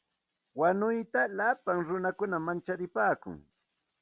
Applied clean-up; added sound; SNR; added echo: none; none; none; none.